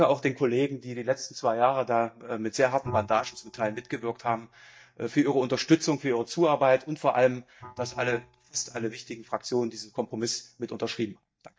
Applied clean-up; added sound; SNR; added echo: neural mask model DeepFilterNet 3.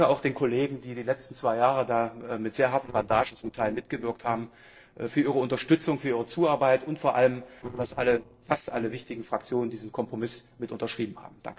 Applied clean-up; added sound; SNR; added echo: neural separator model SepFormer DNS4.